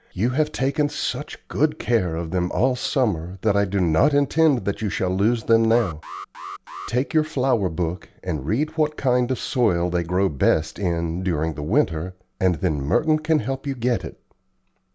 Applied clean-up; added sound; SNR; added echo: none; Alarm; 14 dB; none.